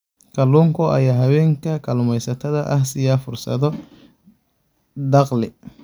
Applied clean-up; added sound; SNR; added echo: none; none; none; none.